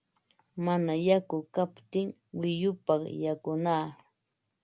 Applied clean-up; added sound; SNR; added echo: none; none; none; none.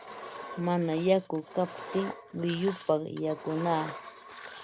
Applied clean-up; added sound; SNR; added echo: none; Engine; 12 dB; none.